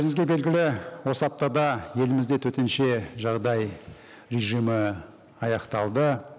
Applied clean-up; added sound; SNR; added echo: none; none; none; none.